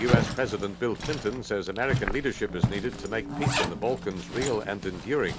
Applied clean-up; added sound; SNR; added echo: none; Zipper (clothing); 2 dB; none.